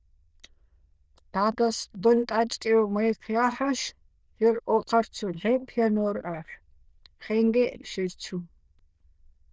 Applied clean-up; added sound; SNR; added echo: neural diffusion model UNIVERSE++.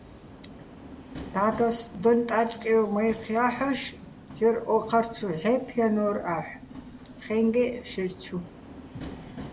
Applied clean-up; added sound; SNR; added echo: none; Subway, metro, underground; 16 dB; none.